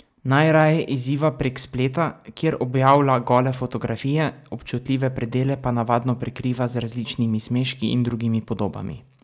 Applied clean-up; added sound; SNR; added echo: none; none; none; none.